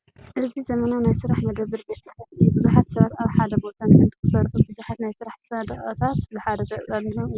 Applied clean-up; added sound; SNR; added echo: none; none; none; none.